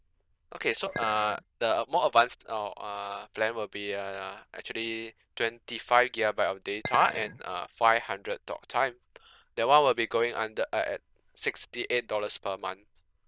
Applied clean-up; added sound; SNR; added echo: neural diffusion model UNIVERSE++.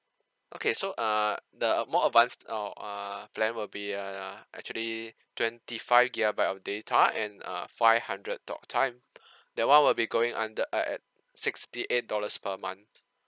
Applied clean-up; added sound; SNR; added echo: none; none; none; none.